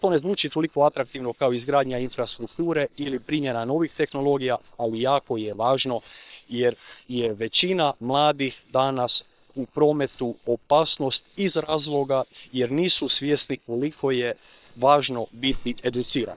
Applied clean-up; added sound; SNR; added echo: neural separator model SepFormer WHAM!.